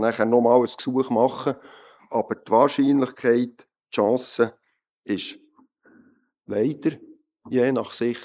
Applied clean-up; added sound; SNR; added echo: neural mask model Resemble Enhance denoiser.